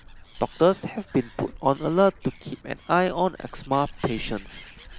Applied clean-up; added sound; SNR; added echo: none; Animal; 16 dB; none.